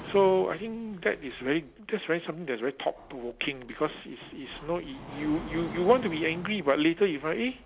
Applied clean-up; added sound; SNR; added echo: none; Sliding door; 16 dB; none.